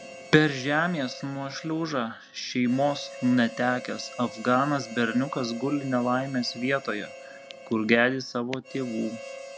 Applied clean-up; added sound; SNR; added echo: none; Harmonica; 16 dB; none.